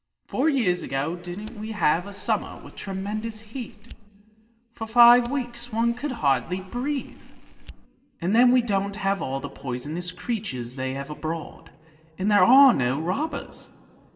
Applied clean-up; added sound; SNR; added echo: none; Fire; 18 dB; reverberation time 2.4 s.